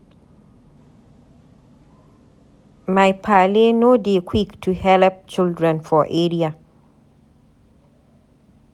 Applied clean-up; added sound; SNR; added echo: none; none; none; none.